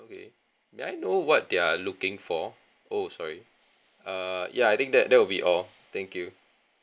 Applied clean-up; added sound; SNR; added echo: none; none; none; none.